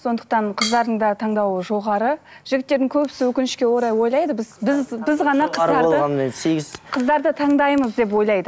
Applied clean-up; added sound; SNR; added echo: none; Drum kit; 13 dB; none.